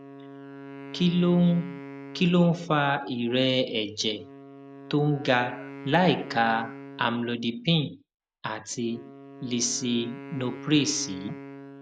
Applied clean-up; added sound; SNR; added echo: none; Wind instrument, woodwind instrument; 16 dB; none.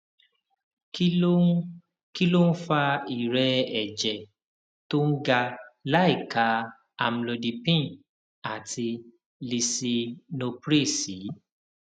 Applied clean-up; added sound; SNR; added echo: none; none; none; none.